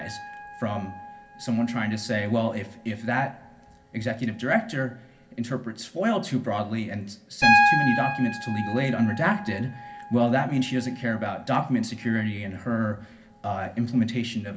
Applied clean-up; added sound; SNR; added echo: none; Piano; 4 dB; reverberation time 0.3 s.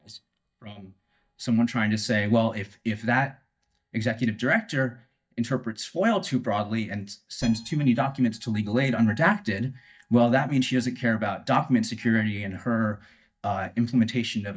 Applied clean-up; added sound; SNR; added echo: neural mask model DeepFilterNet 3.